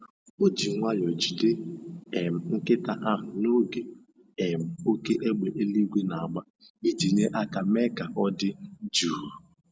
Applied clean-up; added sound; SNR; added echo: none; none; none; none.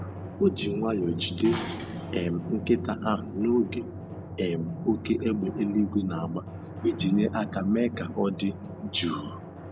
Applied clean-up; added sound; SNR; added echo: none; Dishes, pots, and pans + Drum; 10 dB; none.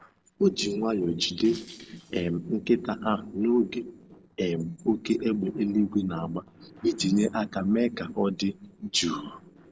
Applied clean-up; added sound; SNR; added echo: neural separator model SepFormer DNS4.